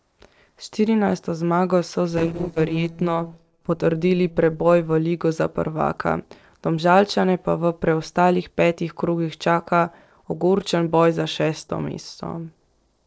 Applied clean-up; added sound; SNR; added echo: neural separator model SepFormer DNS4.